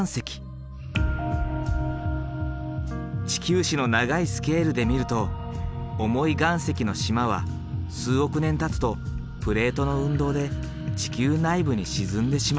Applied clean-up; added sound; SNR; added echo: none; none; none; none.